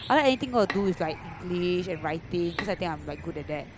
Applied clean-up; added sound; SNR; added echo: none; Bowed string instrument + Cricket / Chicken, rooster; 12 dB; none.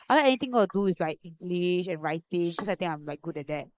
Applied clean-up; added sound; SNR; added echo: neural mask model Resemble Enhance denoiser.